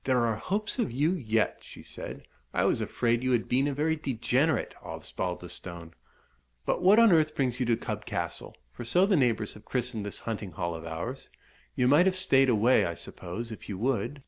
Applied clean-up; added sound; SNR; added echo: none; none; none; none.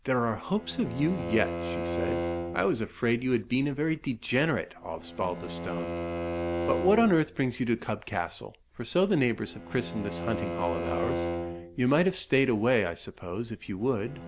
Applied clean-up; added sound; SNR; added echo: none; Bowed string instrument; 7 dB; none.